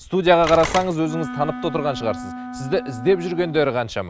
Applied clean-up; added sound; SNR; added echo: none; Wind instrument, woodwind instrument + Telephone; 11 dB; none.